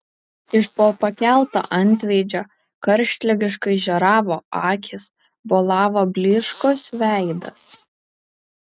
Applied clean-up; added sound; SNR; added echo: neural mask model RNNoise.